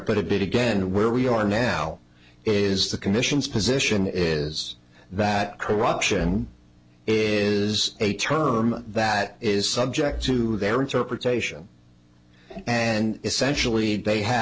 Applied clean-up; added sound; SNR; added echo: none; none; none; none.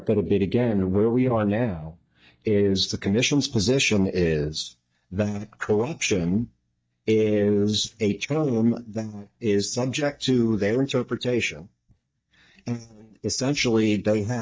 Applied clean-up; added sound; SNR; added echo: neural mask model DeepFilterNet 3.